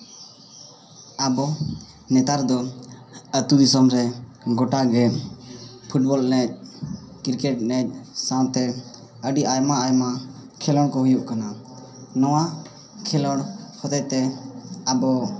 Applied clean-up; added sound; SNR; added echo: none; none; none; reverberation time 0.3 s.